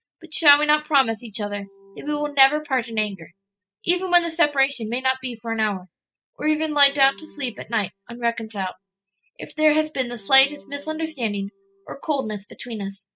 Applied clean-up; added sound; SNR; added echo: classical method spectral subtraction.